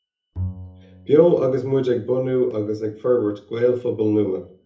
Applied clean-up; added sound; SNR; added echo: none; Bowed string instrument; 17 dB; reverberation time 0.3 s.